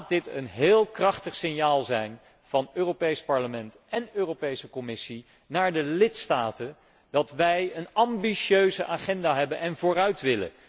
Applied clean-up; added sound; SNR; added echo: none; none; none; none.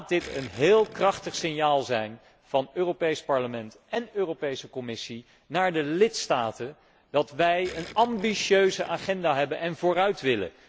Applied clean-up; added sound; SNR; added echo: none; Gurgling; 20 dB; none.